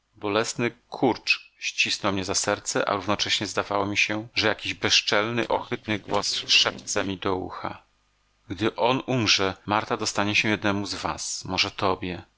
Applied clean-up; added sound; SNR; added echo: neural separator model SepFormer DNS4.